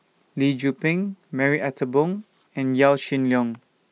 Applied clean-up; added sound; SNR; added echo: none; none; none; none.